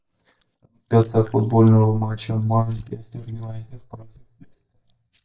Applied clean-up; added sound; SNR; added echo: neural mask model DeepFilterNet 3.